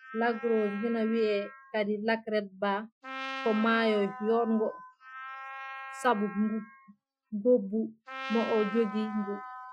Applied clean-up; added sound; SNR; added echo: classical method Wiener filter.